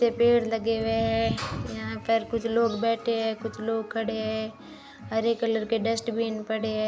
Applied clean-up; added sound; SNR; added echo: none; none; none; none.